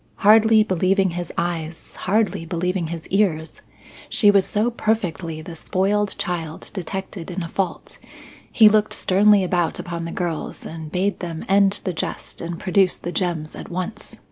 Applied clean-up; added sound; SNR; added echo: none; none; none; none.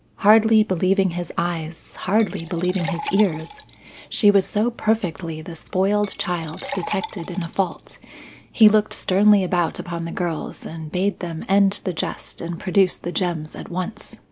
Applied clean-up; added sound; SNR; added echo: none; Liquid; 14 dB; none.